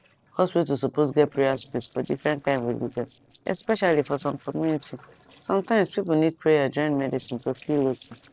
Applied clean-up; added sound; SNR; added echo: neural separator model SepFormer DNS4.